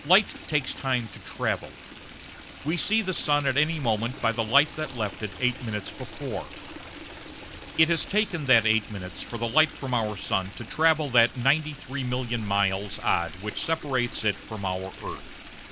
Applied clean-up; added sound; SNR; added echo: none; Stream; 13 dB; none.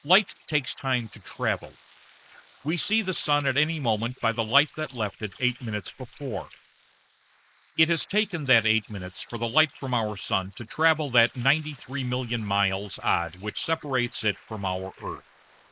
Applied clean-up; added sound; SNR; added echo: neural mask model Resemble Enhance denoiser.